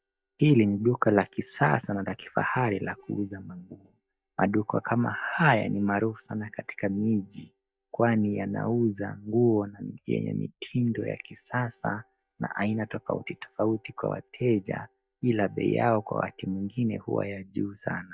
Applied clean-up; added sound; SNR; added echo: neural mask model DeepFilterNet 3.